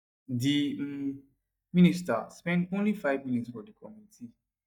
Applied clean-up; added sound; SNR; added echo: neural mask model DeepFilterNet 3.